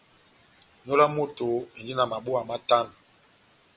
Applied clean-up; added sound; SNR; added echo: none; none; none; none.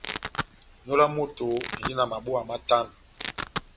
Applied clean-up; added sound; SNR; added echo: none; Domestic sounds, home sounds; 8 dB; none.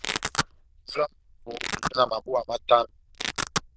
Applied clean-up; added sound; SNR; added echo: neural diffusion model UNIVERSE++.